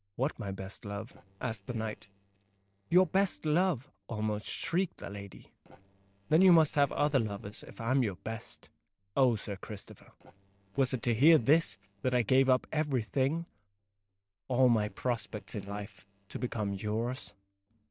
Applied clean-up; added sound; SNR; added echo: neural separator model SepFormer DNS4.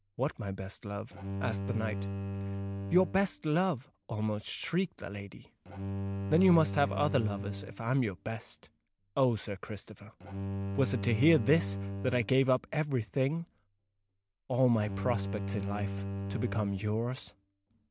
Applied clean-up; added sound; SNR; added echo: none; Bowed string instrument; 7 dB; none.